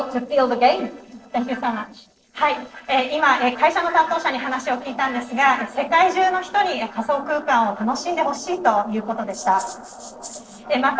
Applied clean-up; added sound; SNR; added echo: neural separator model SepFormer DNS4.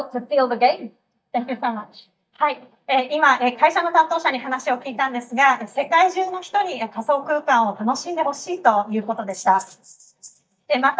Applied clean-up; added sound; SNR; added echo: neural mask model DeepFilterNet 3.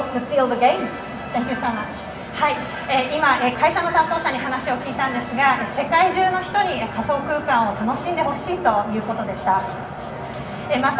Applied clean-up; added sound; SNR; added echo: none; Rattle (instrument); 19 dB; reverberation time 0.9 s.